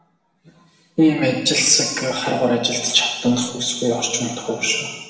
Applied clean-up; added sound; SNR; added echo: none; Hi-hat; 15 dB; reverberation time 1.2 s.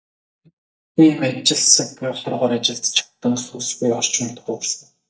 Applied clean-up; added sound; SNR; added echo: neural mask model DeepFilterNet 3.